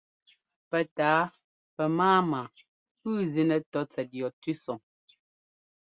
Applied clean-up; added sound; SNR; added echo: none; none; none; none.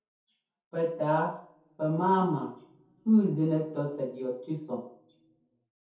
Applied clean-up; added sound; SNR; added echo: none; none; none; reverberation time 0.6 s.